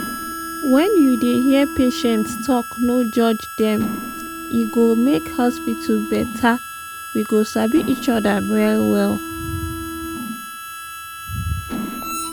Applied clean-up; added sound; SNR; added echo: none; Mechanisms + Harmonica; 9 dB; none.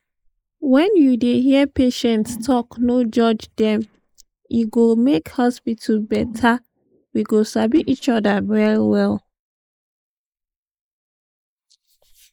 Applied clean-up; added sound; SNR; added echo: neural mask model Resemble Enhance denoiser.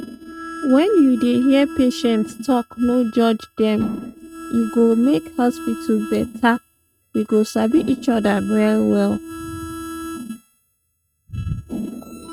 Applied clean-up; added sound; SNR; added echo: neural mask model RNNoise.